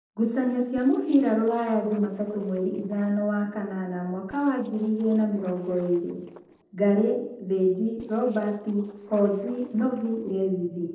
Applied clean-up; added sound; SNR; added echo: neural separator model SepFormer DNS4.